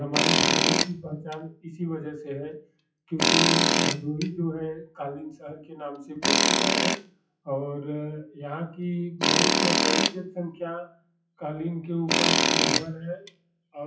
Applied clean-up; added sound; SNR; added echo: classical method WPE with log-MMSE.